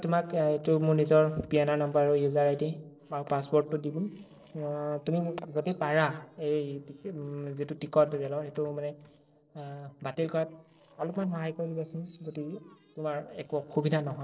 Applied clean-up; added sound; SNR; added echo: neural separator model SepFormer DNS4.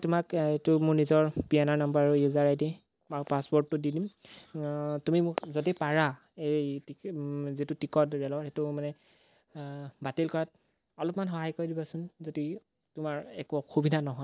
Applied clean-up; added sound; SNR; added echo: none; none; none; none.